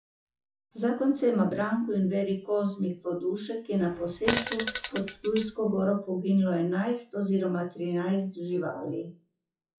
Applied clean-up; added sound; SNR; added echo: classical method WPE with log-MMSE.